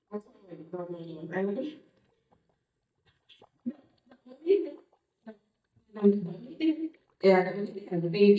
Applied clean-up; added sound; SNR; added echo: neural mask model DeepFilterNet 3.